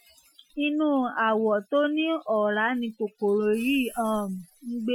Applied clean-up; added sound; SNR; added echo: classical method Wiener filter.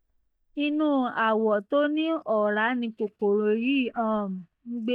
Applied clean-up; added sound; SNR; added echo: neural mask model DeepFilterNet 3.